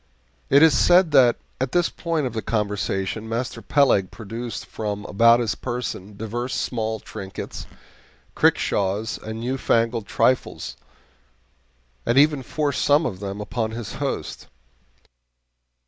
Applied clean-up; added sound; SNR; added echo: none; none; none; none.